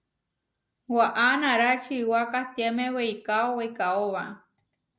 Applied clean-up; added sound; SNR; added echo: none; none; none; none.